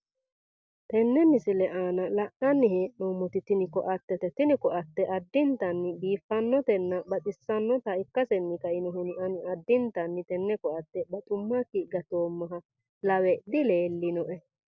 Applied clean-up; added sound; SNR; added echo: none; none; none; none.